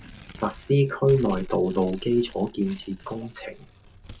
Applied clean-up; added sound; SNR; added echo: none; Tearing; 18 dB; none.